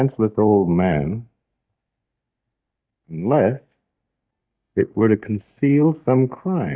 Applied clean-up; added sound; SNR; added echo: neural mask model DeepFilterNet 3.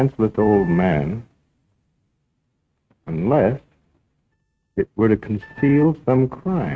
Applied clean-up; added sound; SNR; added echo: neural mask model RNNoise.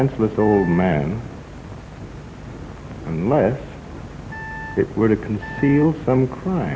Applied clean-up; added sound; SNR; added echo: none; Wind instrument, woodwind instrument; 16 dB; none.